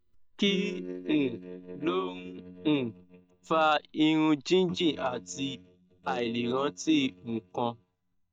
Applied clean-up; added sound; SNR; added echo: neural mask model DeepFilterNet 3.